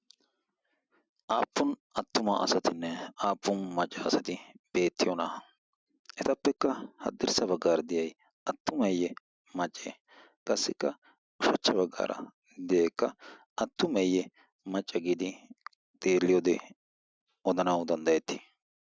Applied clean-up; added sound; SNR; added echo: none; none; none; none.